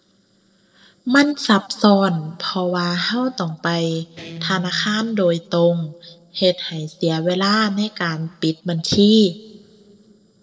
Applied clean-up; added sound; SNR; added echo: neural separator model SepFormer DNS4.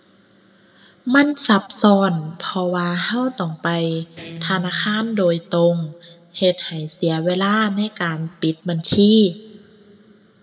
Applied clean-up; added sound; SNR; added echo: none; Guitar; 18 dB; reverberation time 1.1 s.